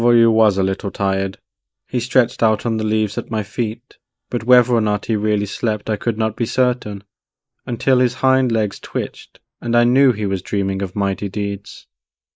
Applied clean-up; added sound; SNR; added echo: neural mask model Resemble Enhance denoiser.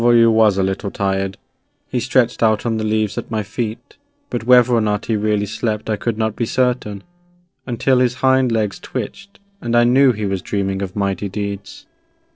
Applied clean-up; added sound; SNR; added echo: neural separator model SepFormer DNS4.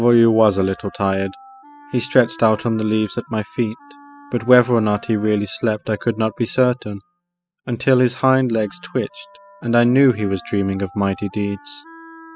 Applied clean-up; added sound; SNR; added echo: classical method spectral subtraction.